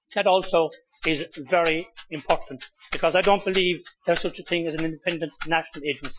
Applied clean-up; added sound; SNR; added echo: classical method Wiener filter.